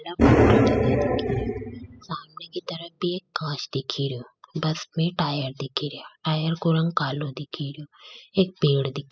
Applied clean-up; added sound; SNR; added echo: classical method spectral subtraction.